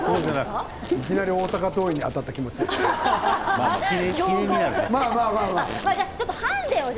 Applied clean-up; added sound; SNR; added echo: none; Insect; 13 dB; none.